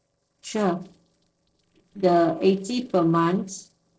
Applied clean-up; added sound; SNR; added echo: neural separator model SepFormer DNS4.